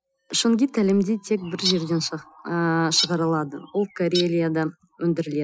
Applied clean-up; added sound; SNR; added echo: classical method Wiener filter.